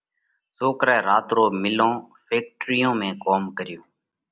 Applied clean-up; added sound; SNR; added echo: none; none; none; none.